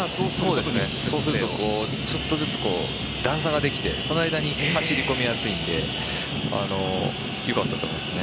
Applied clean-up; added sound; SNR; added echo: none; none; none; none.